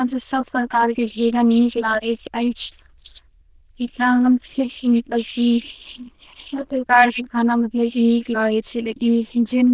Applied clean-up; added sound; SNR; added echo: neural diffusion model UNIVERSE++.